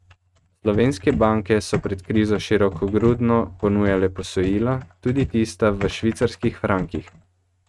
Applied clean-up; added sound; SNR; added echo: neural mask model RNNoise.